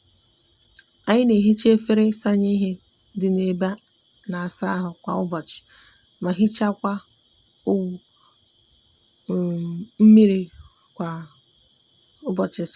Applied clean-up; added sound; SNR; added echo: none; none; none; none.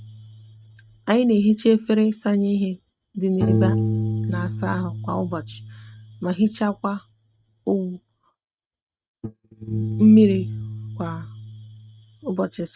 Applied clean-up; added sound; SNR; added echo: neural mask model RNNoise.